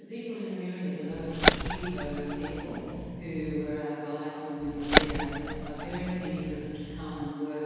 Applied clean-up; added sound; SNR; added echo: none; Bird; -3 dB; reverberation time 2.1 s.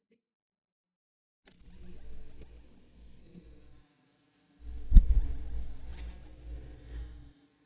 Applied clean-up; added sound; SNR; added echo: neural mask model DeepFilterNet 3.